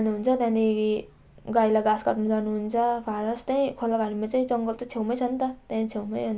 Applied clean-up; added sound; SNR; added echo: none; none; none; none.